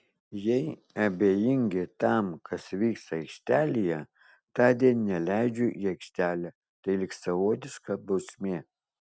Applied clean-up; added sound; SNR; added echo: none; none; none; none.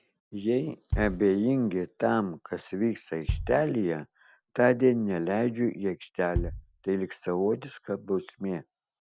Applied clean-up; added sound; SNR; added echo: none; Bass drum; 10 dB; none.